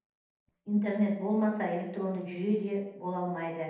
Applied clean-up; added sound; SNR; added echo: neural separator model SepFormer DNS4.